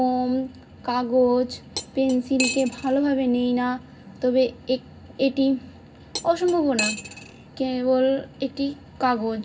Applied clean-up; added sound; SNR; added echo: none; Cutlery, silverware; 9 dB; reverberation time 0.4 s.